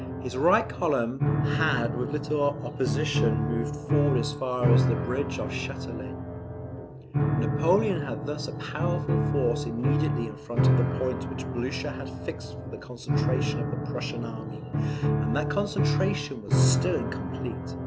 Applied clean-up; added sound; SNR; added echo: none; Piano; -3 dB; none.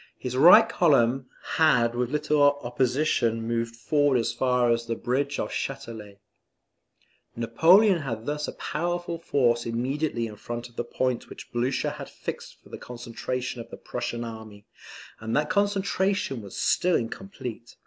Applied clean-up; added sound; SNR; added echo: none; none; none; none.